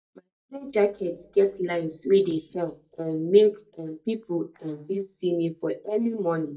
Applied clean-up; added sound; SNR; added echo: neural mask model DeepFilterNet 3.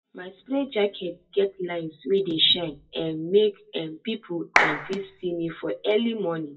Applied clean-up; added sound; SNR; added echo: classical method WPE with log-MMSE.